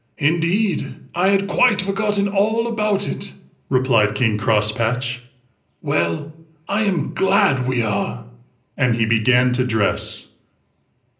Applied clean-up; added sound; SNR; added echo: none; none; none; reverberation time 0.5 s.